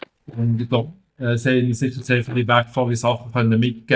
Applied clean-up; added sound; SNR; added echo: neural mask model DeepFilterNet 3.